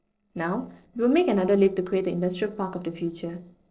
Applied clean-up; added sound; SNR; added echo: neural separator model SepFormer DNS4.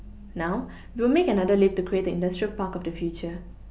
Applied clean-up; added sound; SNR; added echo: none; none; none; none.